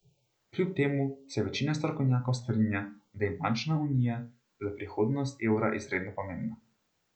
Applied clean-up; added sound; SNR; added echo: none; none; none; none.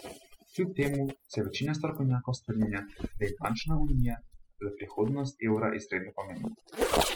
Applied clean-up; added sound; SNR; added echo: classical method spectral subtraction.